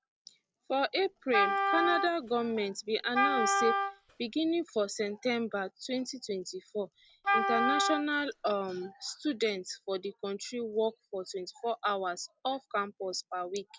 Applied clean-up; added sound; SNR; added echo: none; Wind instrument, woodwind instrument; -2 dB; none.